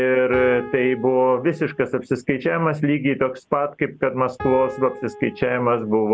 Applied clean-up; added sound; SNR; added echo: none; Piano; 14 dB; none.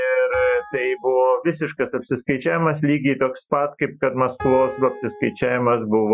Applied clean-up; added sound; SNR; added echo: classical method Wiener filter.